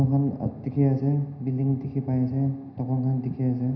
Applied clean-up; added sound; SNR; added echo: none; none; none; reverberation time 0.9 s.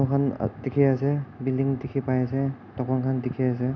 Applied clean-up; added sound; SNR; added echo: none; none; none; none.